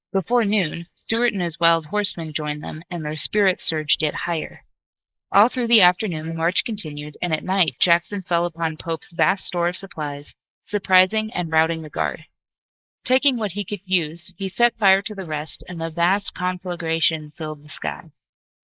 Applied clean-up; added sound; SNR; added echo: neural mask model Resemble Enhance denoiser.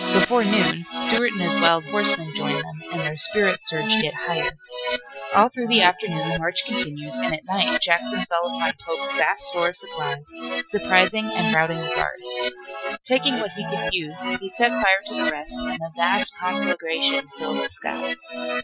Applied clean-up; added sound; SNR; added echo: classical method Wiener filter.